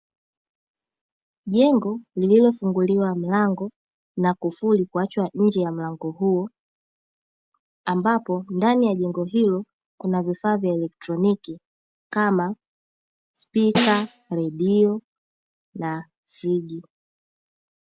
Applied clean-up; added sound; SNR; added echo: none; Snare drum; 2 dB; none.